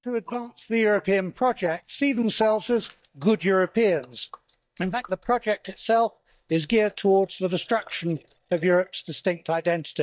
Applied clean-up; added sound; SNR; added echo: neural mask model DeepFilterNet 3.